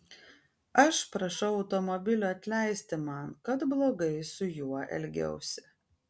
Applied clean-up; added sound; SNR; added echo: none; none; none; none.